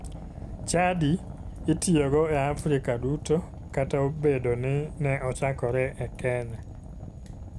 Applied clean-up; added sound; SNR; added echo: none; Fire; 11 dB; none.